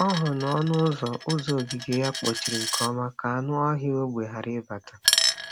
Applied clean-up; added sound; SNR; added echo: none; Coin (dropping); 4 dB; none.